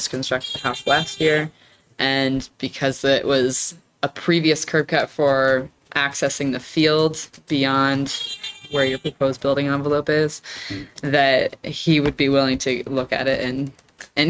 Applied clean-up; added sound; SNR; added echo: neural mask model RNNoise.